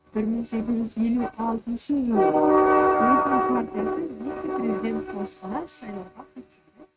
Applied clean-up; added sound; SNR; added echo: neural mask model RNNoise.